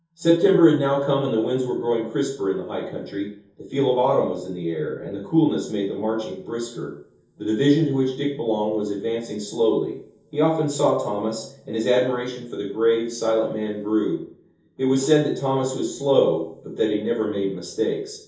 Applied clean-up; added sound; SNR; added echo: none; none; none; reverberation time 0.6 s.